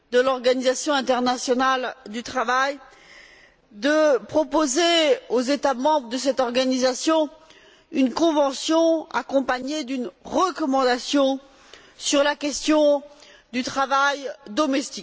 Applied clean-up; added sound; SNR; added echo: none; none; none; none.